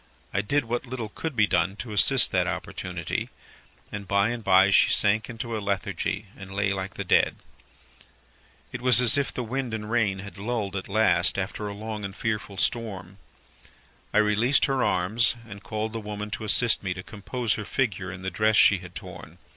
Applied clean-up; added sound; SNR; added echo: none; none; none; none.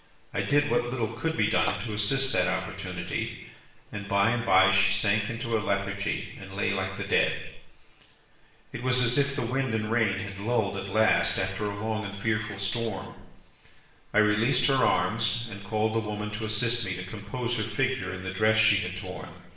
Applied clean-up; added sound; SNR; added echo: none; Splash, splatter; 14 dB; reverberation time 0.9 s.